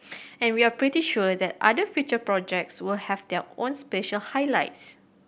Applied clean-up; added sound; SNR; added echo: none; none; none; none.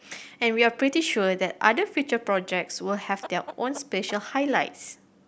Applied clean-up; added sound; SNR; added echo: none; Chicken, rooster; 18 dB; none.